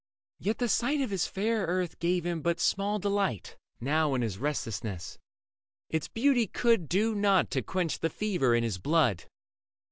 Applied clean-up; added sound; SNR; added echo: none; none; none; none.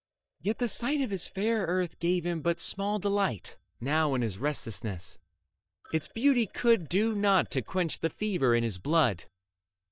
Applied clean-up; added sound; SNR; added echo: neural mask model DeepFilterNet 3.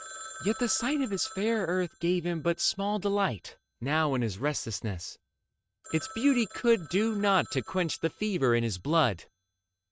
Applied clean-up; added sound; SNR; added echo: neural mask model RNNoise.